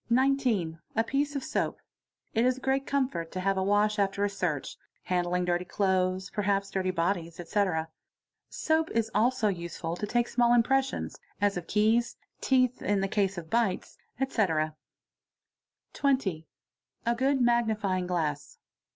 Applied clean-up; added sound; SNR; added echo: none; none; none; none.